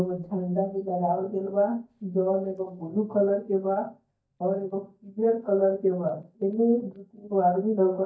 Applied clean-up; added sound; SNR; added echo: neural mask model DeepFilterNet 3.